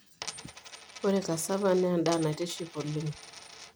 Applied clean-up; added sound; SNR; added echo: none; Coin (dropping); 14 dB; none.